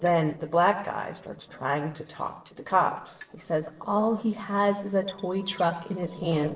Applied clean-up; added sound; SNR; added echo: neural separator model SepFormer DNS4.